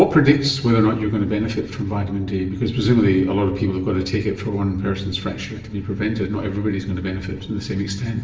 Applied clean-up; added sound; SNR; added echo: none; none; none; reverberation time 0.9 s.